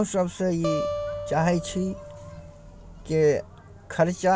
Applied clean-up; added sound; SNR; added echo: none; Acoustic guitar; 9 dB; none.